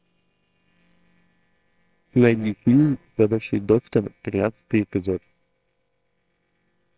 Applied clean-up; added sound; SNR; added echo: neural separator model SepFormer WHAMR!.